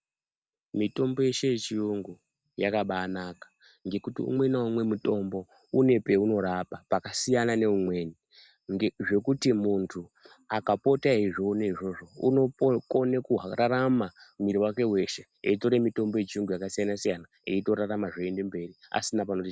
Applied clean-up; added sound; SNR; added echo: none; none; none; none.